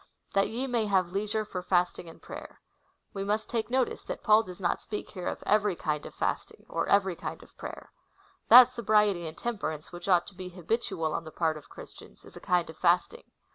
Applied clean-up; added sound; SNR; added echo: none; none; none; none.